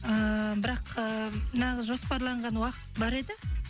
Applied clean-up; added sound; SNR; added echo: none; none; none; none.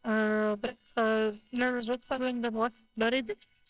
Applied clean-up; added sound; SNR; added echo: neural separator model SepFormer WHAMR!.